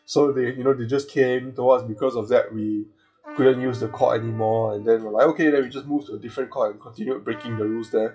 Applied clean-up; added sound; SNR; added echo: classical method WPE with log-MMSE.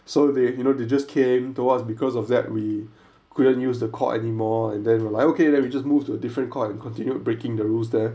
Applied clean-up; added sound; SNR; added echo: none; none; none; none.